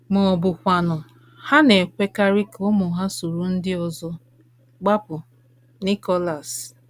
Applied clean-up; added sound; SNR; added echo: none; none; none; none.